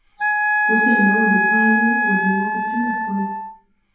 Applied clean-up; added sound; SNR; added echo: none; Wind instrument, woodwind instrument; -3 dB; reverberation time 0.6 s.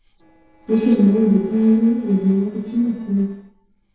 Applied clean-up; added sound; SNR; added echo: neural separator model SepFormer DNS4.